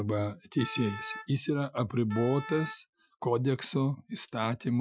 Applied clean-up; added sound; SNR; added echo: classical method Wiener filter.